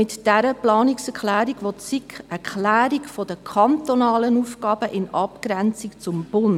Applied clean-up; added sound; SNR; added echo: none; none; none; none.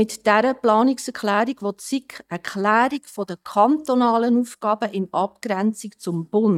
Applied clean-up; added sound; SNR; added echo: neural mask model DeepFilterNet 3.